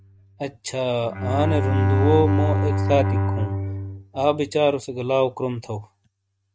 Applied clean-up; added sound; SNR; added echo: neural mask model RNNoise.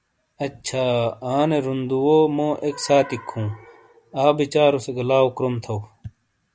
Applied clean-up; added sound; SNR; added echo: none; none; none; none.